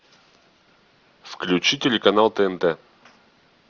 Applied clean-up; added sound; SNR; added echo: none; none; none; none.